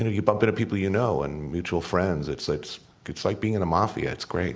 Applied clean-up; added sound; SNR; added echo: none; none; none; none.